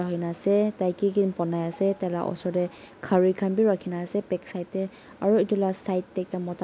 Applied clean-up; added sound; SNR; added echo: none; none; none; none.